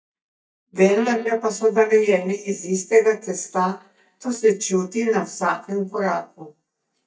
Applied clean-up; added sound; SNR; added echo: neural mask model DeepFilterNet 3.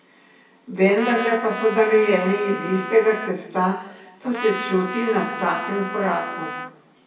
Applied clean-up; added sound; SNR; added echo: none; Trumpet; 9 dB; reverberation time 1.0 s.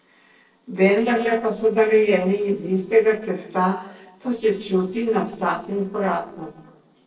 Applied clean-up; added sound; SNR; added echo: neural separator model SepFormer DNS4.